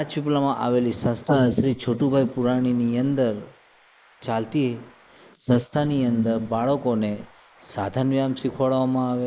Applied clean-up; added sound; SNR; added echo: neural mask model Resemble Enhance denoiser.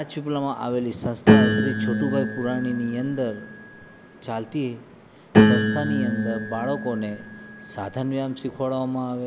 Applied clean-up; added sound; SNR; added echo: none; Piano; -3 dB; none.